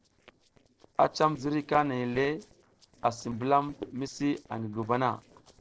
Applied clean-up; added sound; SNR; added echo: neural separator model SepFormer DNS4.